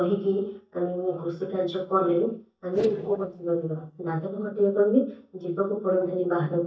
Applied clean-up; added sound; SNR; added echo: neural mask model DeepFilterNet 3.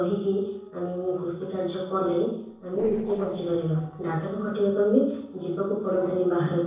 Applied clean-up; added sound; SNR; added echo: neural separator model SepFormer DNS4.